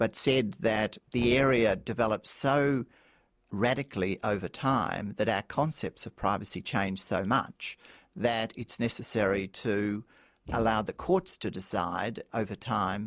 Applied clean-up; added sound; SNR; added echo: none; Thump, thud; 13 dB; none.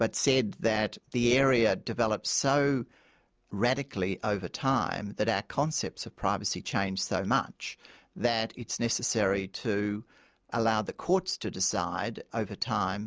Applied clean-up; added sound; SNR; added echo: none; none; none; none.